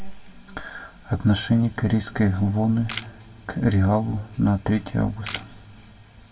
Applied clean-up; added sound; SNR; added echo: none; Camera; 16 dB; reverberation time 1.2 s.